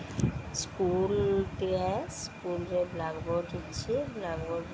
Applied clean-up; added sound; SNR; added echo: none; none; none; none.